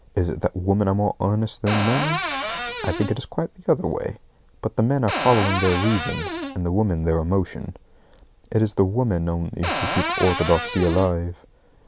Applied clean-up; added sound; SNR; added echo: none; Cupboard open or close; 3 dB; none.